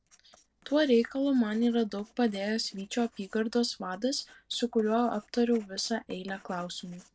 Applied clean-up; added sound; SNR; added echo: neural separator model SepFormer DNS4.